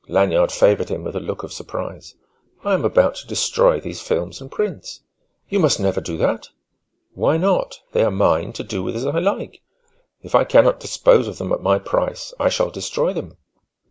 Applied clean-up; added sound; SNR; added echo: none; none; none; none.